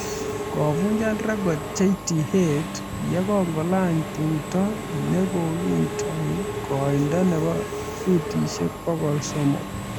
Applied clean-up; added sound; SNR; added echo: none; Engine / Mechanisms; 6 dB; none.